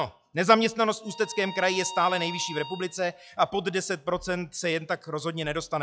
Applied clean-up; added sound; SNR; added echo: classical method log-MMSE.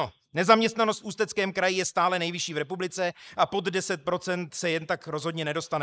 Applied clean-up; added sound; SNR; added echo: neural mask model Resemble Enhance denoiser.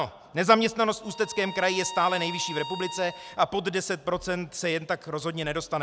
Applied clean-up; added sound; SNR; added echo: none; Bowed string instrument; 11 dB; none.